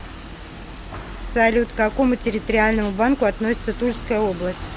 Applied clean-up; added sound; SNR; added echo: none; none; none; none.